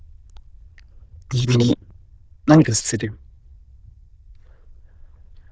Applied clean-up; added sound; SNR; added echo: neural diffusion model UNIVERSE++.